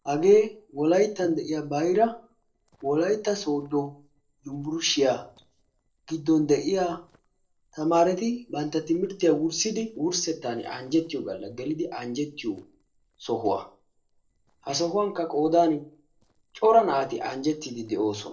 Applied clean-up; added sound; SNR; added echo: neural separator model SepFormer DNS4.